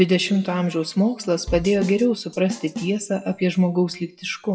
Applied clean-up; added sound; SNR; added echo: classical method WPE with log-MMSE.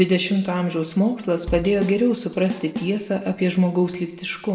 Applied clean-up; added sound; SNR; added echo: none; Drum / Drum kit; 12 dB; reverberation time 0.9 s.